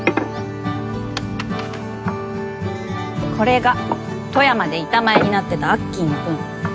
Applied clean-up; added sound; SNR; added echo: none; none; none; none.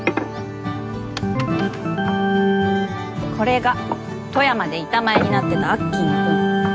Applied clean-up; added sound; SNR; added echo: none; Organ; 1 dB; none.